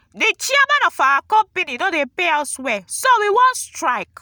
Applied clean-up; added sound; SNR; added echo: none; none; none; none.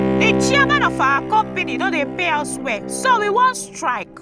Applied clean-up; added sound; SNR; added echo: none; Bowed string instrument; 4 dB; none.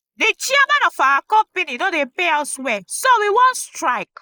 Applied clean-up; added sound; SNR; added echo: neural mask model Resemble Enhance denoiser.